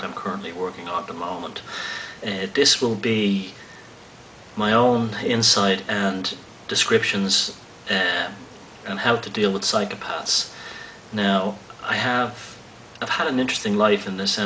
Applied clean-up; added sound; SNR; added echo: none; none; none; none.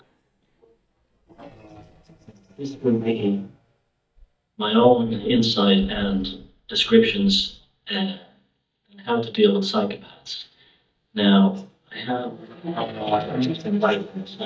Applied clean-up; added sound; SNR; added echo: neural mask model DeepFilterNet 3.